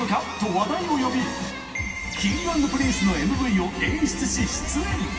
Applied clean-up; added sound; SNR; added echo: none; Meow; 19 dB; reverberation time 2.4 s.